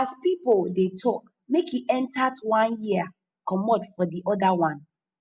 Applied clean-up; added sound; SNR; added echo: none; none; none; none.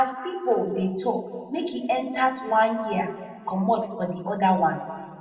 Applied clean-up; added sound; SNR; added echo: none; none; none; reverberation time 1.7 s.